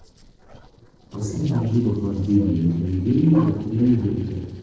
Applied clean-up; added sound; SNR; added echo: neural separator model SepFormer DNS4.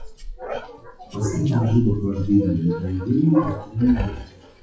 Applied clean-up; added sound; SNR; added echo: classical method WPE with log-MMSE.